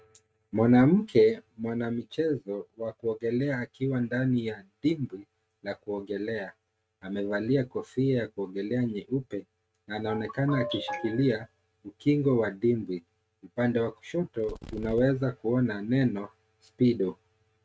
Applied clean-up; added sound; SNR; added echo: neural mask model RNNoise.